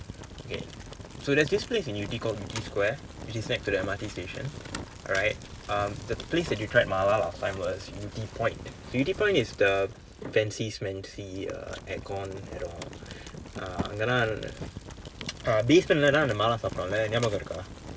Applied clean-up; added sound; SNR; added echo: none; Fire; 12 dB; none.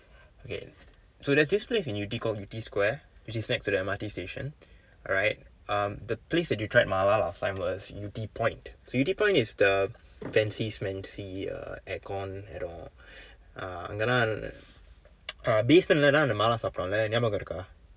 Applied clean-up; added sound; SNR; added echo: none; none; none; none.